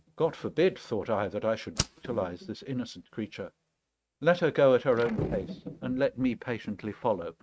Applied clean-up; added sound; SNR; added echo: neural mask model RNNoise.